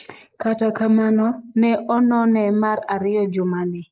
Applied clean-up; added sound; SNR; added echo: neural mask model Resemble Enhance denoiser.